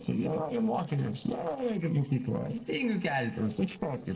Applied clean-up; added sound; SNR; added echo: neural separator model SepFormer DNS4.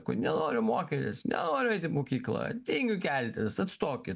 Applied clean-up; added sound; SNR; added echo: none; none; none; none.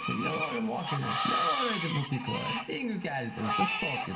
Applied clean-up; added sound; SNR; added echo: none; Screech; 0 dB; reverberation time 0.6 s.